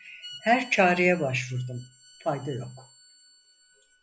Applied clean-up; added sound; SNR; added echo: classical method log-MMSE.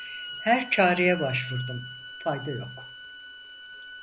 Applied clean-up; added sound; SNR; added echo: none; Bowed string instrument; 12 dB; none.